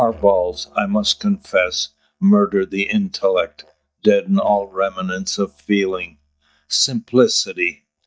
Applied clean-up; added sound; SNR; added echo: neural mask model DeepFilterNet 3.